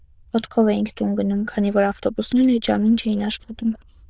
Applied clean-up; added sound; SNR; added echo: neural diffusion model UNIVERSE++.